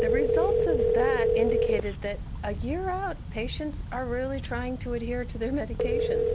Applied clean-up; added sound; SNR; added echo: none; Telephone; -5 dB; none.